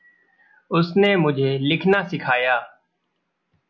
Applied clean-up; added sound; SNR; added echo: none; none; none; none.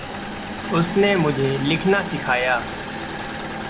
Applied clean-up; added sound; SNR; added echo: none; Engine / Mechanisms; 6 dB; none.